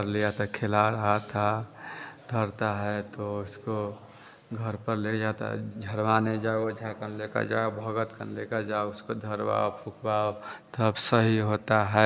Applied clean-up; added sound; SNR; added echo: none; none; none; none.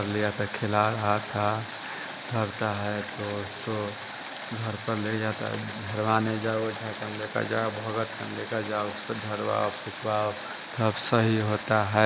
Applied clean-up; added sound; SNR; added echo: none; Water; 10 dB; none.